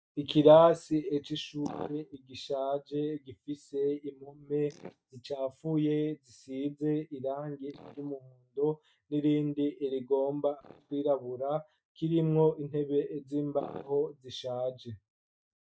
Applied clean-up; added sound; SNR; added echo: neural mask model DeepFilterNet 3.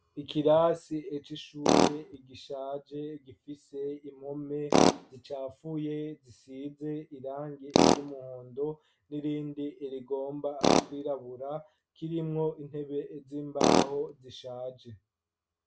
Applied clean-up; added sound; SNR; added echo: none; Tools; -3 dB; none.